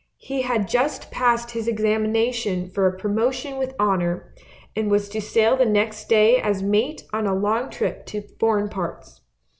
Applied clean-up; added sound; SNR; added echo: none; none; none; none.